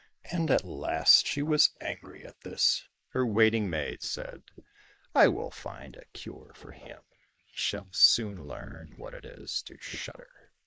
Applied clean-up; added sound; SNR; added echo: neural mask model Resemble Enhance denoiser.